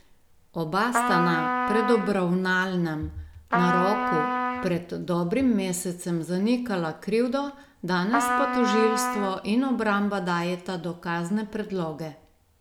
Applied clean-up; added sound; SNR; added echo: none; Trumpet; 2 dB; none.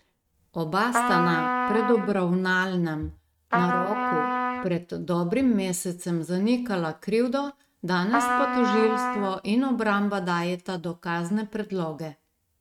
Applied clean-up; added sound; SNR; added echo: neural mask model RNNoise.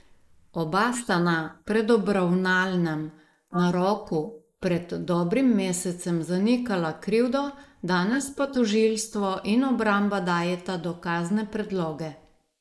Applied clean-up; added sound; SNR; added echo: neural mask model Resemble Enhance denoiser.